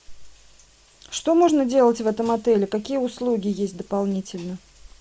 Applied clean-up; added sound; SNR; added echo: none; none; none; none.